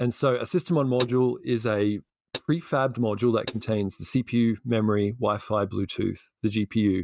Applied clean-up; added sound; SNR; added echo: neural mask model RNNoise.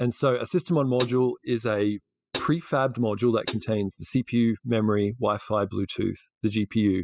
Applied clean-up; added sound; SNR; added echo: classical method spectral subtraction.